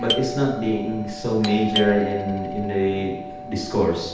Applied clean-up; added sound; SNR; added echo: none; Doorbell; 8 dB; reverberation time 0.8 s.